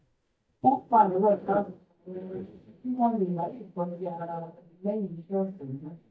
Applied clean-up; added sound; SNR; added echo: neural mask model DeepFilterNet 3.